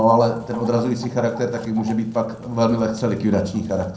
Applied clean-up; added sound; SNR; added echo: none; Chicken, rooster; 19 dB; reverberation time 0.6 s.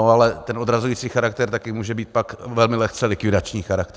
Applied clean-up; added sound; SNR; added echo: none; none; none; none.